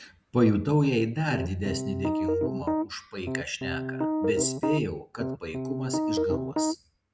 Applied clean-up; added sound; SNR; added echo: none; Piano; 0 dB; none.